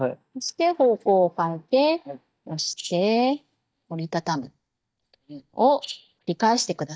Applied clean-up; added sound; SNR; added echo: neural mask model DeepFilterNet 3.